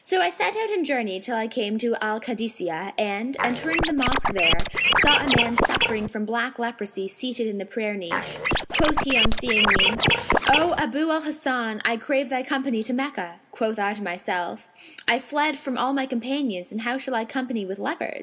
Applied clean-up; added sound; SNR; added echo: none; Scratching (performance technique); -4 dB; none.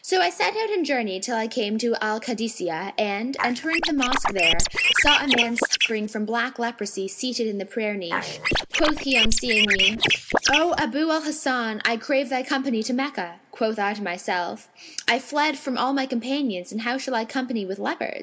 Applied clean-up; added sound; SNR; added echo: neural mask model Resemble Enhance denoiser.